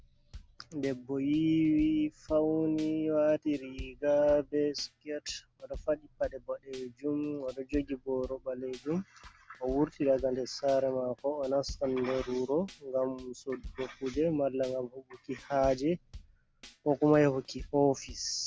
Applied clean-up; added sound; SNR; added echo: none; Drum / Drum kit; 20 dB; none.